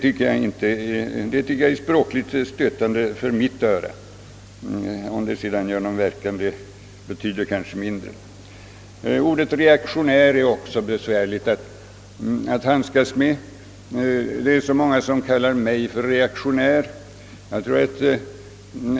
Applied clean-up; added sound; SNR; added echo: none; none; none; none.